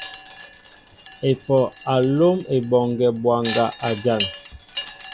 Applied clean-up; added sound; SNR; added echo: none; Wind chime; 14 dB; none.